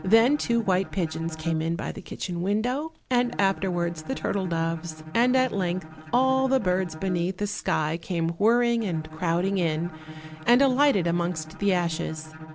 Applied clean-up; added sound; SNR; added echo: none; Bowed string instrument; 15 dB; none.